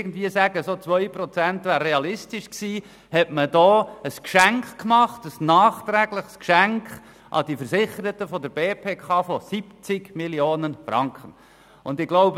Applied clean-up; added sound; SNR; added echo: none; none; none; none.